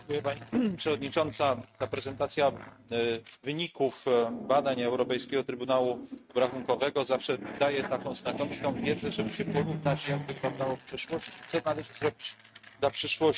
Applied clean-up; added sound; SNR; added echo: neural mask model RNNoise.